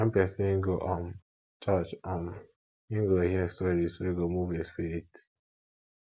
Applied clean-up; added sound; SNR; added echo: none; none; none; none.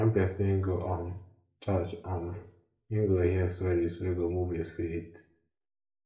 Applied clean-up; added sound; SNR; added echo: none; none; none; reverberation time 0.4 s.